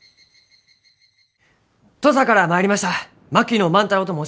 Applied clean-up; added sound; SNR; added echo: none; none; none; none.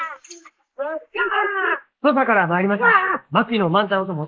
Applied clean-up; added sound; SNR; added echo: neural mask model Resemble Enhance denoiser.